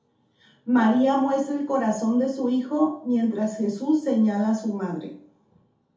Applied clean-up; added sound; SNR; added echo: none; Wind instrument, woodwind instrument; 16 dB; reverberation time 0.5 s.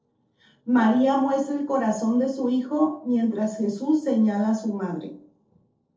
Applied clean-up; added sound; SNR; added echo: neural separator model SepFormer DNS4.